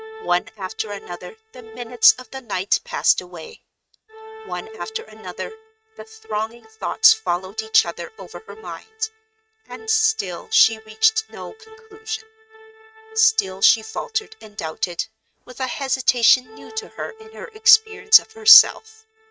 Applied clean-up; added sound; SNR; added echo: neural mask model RNNoise.